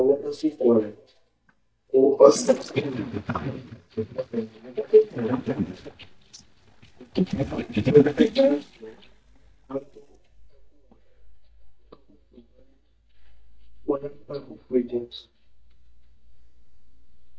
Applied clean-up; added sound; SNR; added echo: neural mask model DeepFilterNet 3.